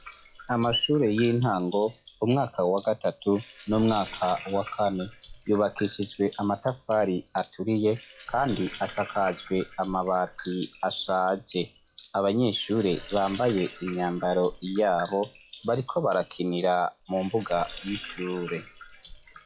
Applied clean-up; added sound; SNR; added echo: classical method log-MMSE.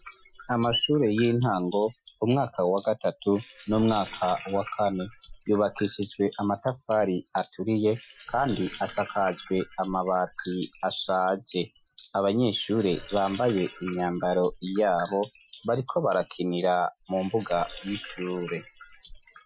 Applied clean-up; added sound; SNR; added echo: classical method Wiener filter.